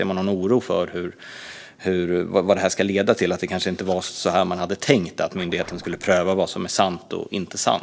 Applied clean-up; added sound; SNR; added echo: neural separator model SepFormer DNS4.